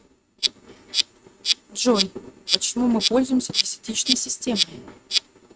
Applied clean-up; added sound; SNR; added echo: neural mask model RNNoise.